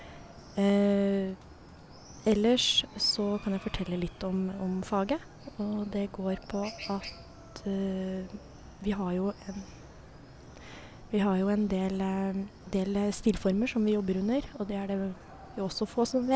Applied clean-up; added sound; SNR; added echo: none; Chicken, rooster; 18 dB; none.